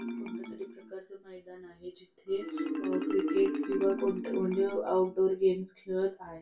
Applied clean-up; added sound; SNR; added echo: none; Marimba, xylophone; 6 dB; reverberation time 0.2 s.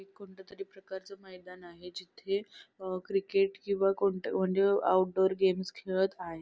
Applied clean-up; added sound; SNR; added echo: none; none; none; none.